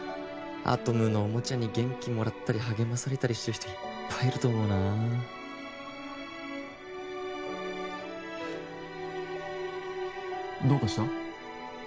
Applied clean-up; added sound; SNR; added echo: none; none; none; none.